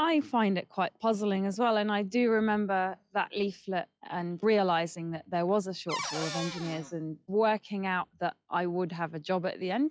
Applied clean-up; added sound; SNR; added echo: classical method log-MMSE.